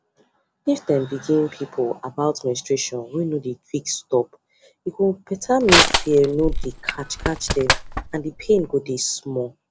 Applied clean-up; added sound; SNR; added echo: none; Crushing; -1 dB; none.